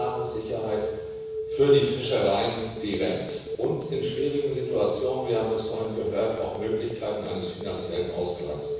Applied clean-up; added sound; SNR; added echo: none; Telephone; 7 dB; reverberation time 1.1 s.